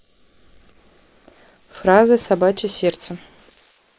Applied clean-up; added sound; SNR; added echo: neural mask model Resemble Enhance denoiser.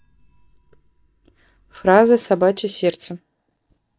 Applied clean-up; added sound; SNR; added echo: neural mask model DeepFilterNet 3.